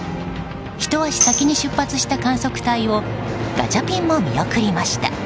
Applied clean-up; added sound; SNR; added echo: none; Tambourine; 4 dB; none.